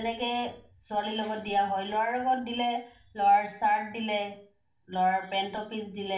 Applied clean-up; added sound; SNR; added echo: none; none; none; reverberation time 0.3 s.